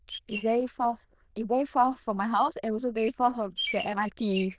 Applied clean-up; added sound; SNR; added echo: neural diffusion model UNIVERSE++.